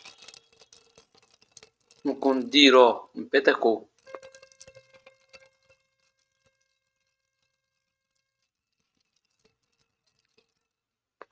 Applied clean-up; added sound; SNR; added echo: neural mask model RNNoise.